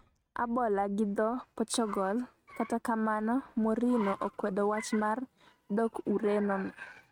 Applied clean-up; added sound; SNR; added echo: neural mask model RNNoise.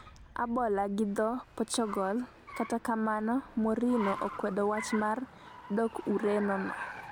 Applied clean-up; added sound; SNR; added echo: none; Car; 13 dB; none.